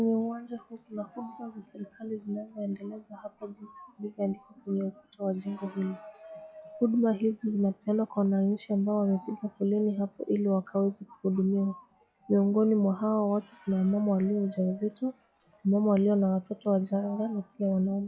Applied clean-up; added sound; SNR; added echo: classical method log-MMSE.